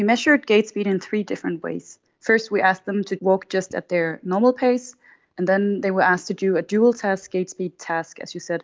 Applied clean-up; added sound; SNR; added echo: none; none; none; none.